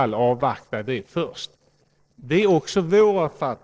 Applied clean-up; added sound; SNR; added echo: neural separator model SepFormer DNS4.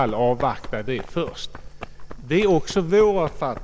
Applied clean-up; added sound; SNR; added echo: none; Run; 10 dB; none.